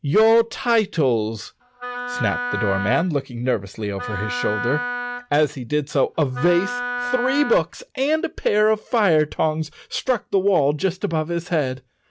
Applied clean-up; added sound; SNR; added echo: none; Wind instrument, woodwind instrument; 7 dB; none.